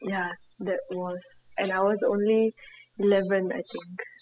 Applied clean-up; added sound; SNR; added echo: classical method spectral subtraction.